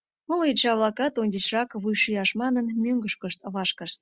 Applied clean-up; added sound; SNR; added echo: none; none; none; none.